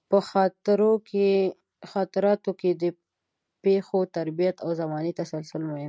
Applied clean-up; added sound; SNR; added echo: none; none; none; none.